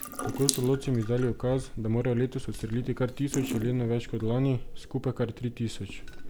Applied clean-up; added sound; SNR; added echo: none; Drip / Sink (filling or washing) / Water tap, faucet; 8 dB; none.